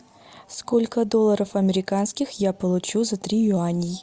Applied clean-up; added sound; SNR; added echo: none; none; none; none.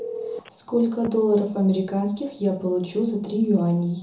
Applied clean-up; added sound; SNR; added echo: none; Telephone; 17 dB; reverberation time 0.6 s.